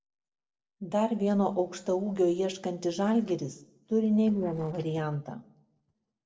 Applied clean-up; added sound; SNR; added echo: neural separator model SepFormer DNS4.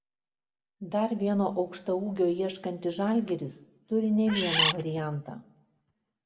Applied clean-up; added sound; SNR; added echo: none; Bird; -3 dB; reverberation time 0.5 s.